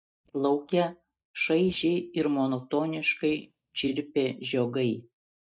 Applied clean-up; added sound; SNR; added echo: neural mask model DeepFilterNet 3.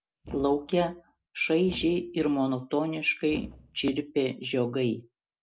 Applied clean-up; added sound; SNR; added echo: none; Thump, thud; 18 dB; none.